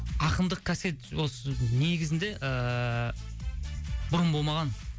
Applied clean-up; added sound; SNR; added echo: none; none; none; none.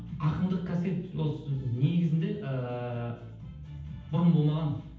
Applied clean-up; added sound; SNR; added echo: none; none; none; reverberation time 0.8 s.